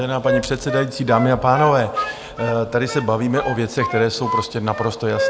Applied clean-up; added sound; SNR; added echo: none; Wind instrument, woodwind instrument; 7 dB; none.